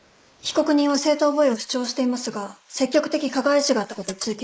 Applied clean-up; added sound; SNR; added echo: neural mask model Resemble Enhance denoiser.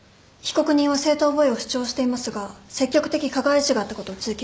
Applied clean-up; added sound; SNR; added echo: none; none; none; none.